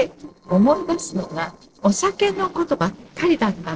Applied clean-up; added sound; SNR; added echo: neural separator model SepFormer DNS4.